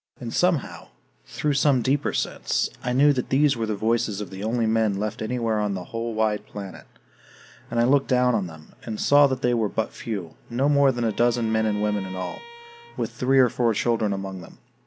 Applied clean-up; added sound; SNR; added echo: none; Bowed string instrument; 20 dB; none.